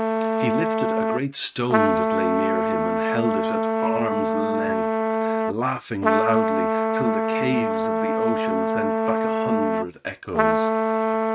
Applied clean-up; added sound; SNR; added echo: neural mask model RNNoise.